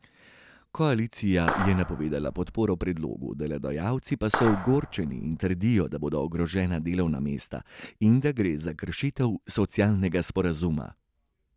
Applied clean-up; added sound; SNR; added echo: none; Clapping; 6 dB; none.